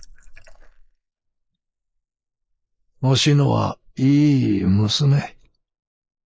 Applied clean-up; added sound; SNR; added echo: neural mask model Resemble Enhance denoiser.